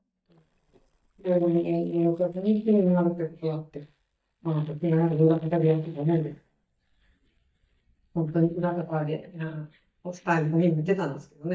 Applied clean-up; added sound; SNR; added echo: neural mask model DeepFilterNet 3.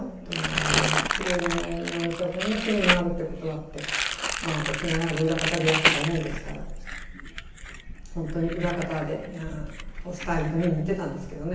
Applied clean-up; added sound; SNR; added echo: none; Crumpling, crinkling; 1 dB; reverberation time 0.9 s.